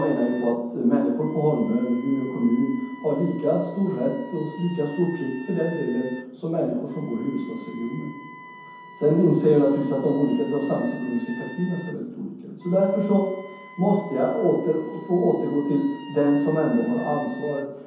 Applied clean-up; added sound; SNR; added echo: none; Wind instrument, woodwind instrument; 20 dB; reverberation time 0.9 s.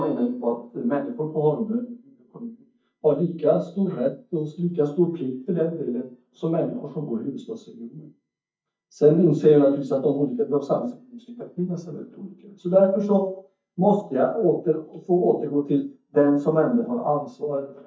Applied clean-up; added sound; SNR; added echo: neural mask model DeepFilterNet 3.